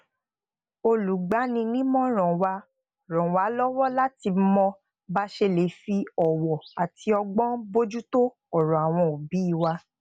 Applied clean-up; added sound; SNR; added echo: none; none; none; none.